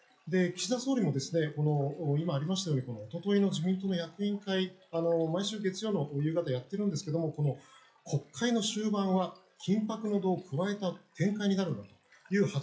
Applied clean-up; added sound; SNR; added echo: classical method WPE with log-MMSE.